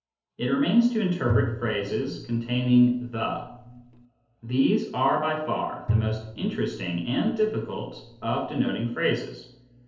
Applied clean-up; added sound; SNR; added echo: none; Bowed string instrument; 7 dB; reverberation time 2.2 s.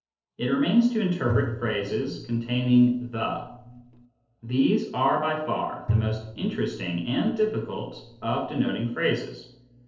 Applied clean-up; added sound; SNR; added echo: neural separator model SepFormer DNS4.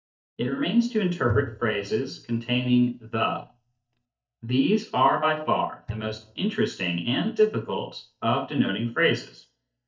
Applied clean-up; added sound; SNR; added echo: neural mask model DeepFilterNet 3.